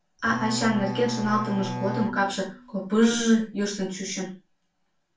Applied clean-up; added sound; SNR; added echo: none; Bowed string instrument; 8 dB; reverberation time 0.3 s.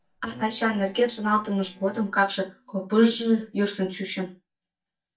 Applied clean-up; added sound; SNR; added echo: neural mask model DeepFilterNet 3.